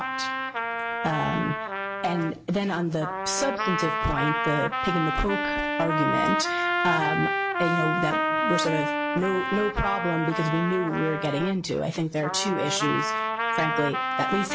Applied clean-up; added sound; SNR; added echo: none; Trumpet; 0 dB; none.